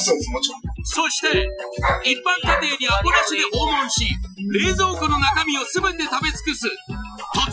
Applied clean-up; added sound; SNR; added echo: classical method Wiener filter.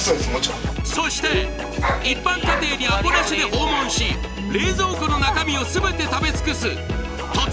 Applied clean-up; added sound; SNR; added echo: none; Plucked string instrument; 11 dB; none.